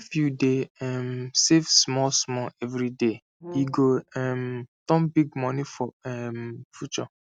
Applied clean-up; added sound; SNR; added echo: none; Brass instrument; 16 dB; none.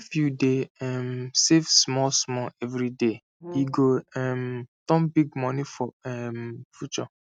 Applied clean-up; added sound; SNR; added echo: neural mask model RNNoise.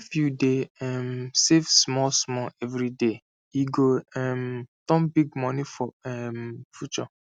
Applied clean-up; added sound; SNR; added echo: none; none; none; none.